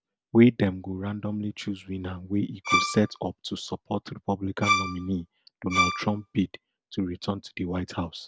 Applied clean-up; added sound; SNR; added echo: none; Bowed string instrument; 0 dB; none.